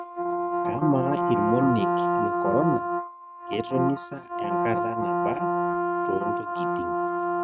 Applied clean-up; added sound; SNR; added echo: neural mask model RNNoise.